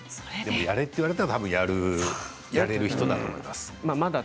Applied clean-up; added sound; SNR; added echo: none; none; none; none.